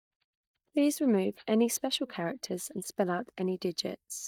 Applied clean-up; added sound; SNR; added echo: neural mask model DeepFilterNet 3.